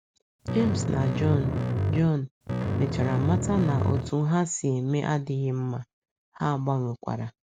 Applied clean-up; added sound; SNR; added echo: none; Bass guitar; 0 dB; none.